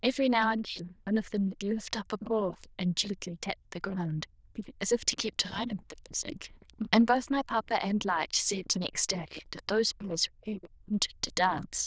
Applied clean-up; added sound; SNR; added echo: neural diffusion model UNIVERSE++.